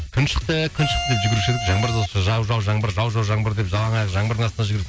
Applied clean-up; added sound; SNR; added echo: none; Bowed string instrument; 6 dB; none.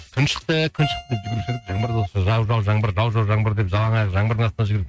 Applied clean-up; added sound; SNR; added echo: neural mask model RNNoise.